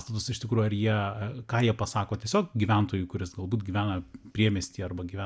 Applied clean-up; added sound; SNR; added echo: none; none; none; none.